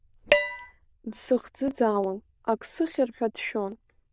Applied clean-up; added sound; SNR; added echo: neural diffusion model UNIVERSE++.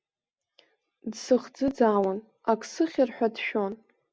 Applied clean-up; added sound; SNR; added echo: none; none; none; none.